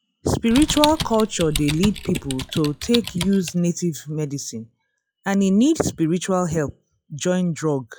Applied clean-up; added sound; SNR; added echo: classical method log-MMSE.